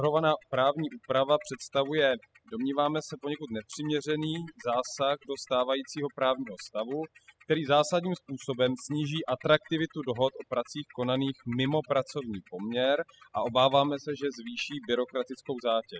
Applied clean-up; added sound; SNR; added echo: classical method spectral subtraction.